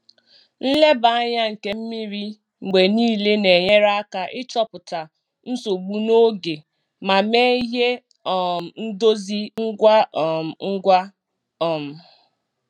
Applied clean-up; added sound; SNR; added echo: none; none; none; none.